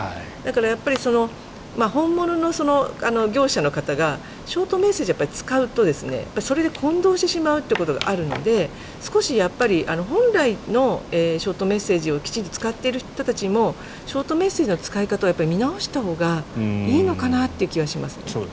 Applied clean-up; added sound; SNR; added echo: none; Ocean; 17 dB; none.